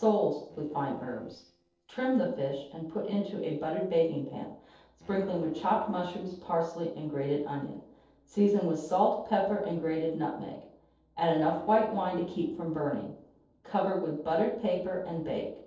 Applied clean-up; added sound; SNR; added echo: neural separator model SepFormer DNS4.